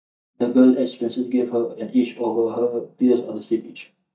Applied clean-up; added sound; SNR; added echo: neural mask model DeepFilterNet 3.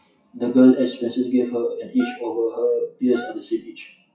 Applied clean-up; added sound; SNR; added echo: classical method WPE with log-MMSE.